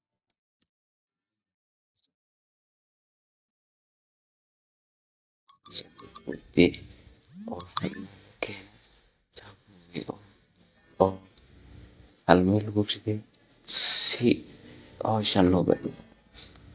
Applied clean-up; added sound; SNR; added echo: neural mask model DeepFilterNet 3.